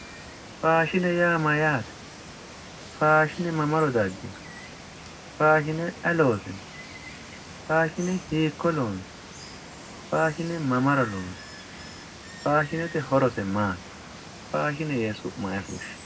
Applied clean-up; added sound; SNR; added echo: none; Water; 15 dB; reverberation time 0.3 s.